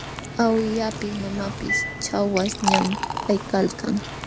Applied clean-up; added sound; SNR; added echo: none; Liquid; 4 dB; none.